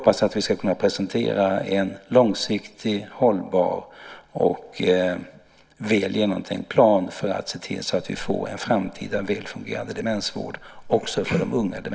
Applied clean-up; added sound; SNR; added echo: none; none; none; none.